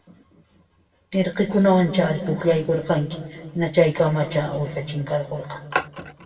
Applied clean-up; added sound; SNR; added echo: none; none; none; reverberation time 2.0 s.